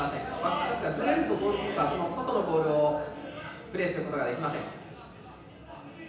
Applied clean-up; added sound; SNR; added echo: none; none; none; reverberation time 0.9 s.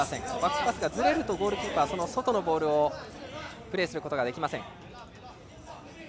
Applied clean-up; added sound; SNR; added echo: none; none; none; none.